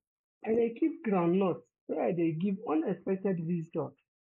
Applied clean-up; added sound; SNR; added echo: neural mask model Resemble Enhance denoiser.